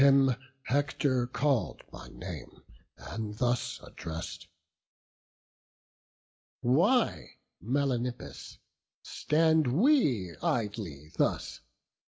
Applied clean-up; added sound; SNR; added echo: none; none; none; none.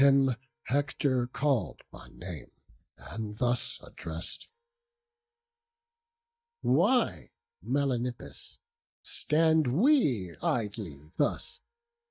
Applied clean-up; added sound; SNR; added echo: neural mask model DeepFilterNet 3.